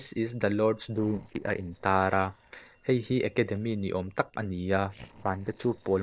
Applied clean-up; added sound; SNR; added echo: neural separator model SepFormer DNS4.